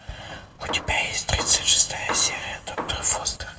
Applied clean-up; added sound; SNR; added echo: none; Hammer; 10 dB; reverberation time 0.9 s.